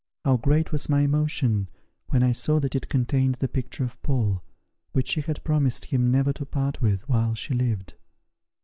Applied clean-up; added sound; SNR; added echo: none; none; none; none.